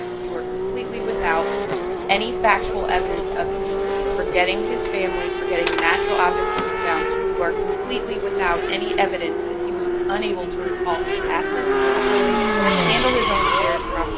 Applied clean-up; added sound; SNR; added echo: none; Race car, auto racing / Accelerating, revving, vroom; -4 dB; none.